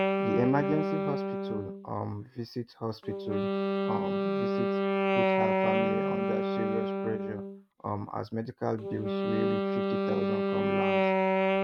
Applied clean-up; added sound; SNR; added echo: neural mask model RNNoise.